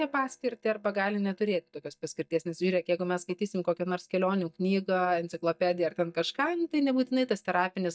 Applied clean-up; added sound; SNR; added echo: neural mask model DeepFilterNet 3.